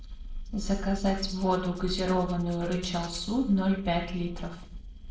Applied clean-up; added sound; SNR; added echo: neural separator model SepFormer DNS4.